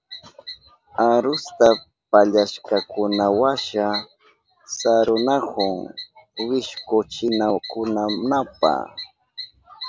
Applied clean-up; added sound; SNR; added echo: none; none; none; none.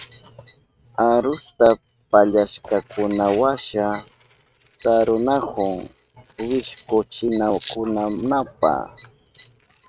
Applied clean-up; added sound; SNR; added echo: neural mask model RNNoise.